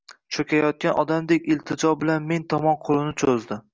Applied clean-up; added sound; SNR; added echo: none; none; none; none.